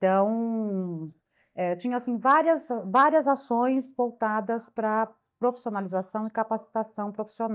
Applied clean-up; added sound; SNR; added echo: neural mask model DeepFilterNet 3.